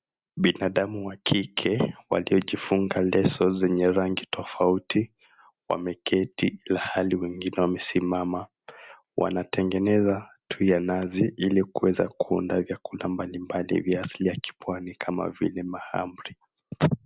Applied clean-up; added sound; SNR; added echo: none; none; none; none.